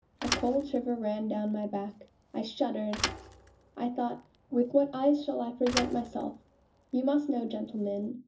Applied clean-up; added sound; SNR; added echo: none; Thump, thud; 10 dB; reverberation time 0.4 s.